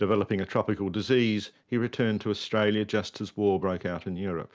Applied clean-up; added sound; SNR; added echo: none; none; none; none.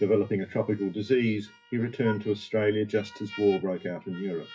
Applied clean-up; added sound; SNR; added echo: classical method WPE with log-MMSE.